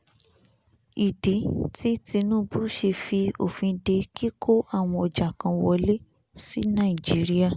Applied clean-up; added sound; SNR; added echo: none; none; none; none.